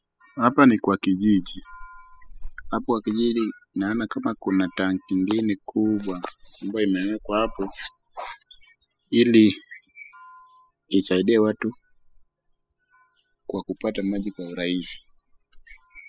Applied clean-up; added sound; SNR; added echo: classical method spectral subtraction.